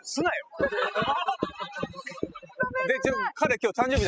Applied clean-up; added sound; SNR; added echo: classical method spectral subtraction.